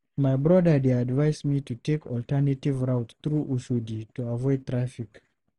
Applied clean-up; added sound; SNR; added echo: none; none; none; none.